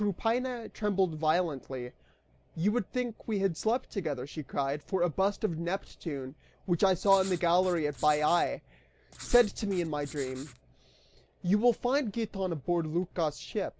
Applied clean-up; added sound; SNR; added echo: none; Writing; 17 dB; none.